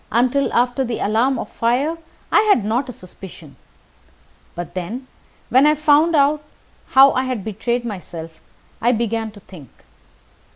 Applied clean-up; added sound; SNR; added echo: none; none; none; none.